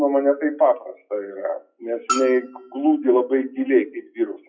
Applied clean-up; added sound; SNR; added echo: classical method WPE with log-MMSE.